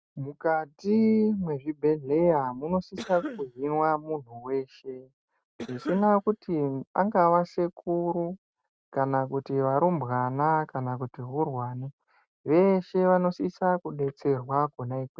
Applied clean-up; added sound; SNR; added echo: neural mask model RNNoise.